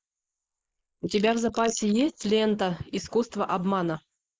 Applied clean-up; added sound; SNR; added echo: neural mask model Resemble Enhance denoiser.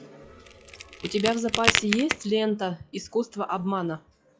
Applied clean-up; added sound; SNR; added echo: classical method log-MMSE.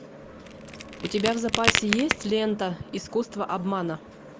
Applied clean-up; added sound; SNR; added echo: none; Crack; 1 dB; none.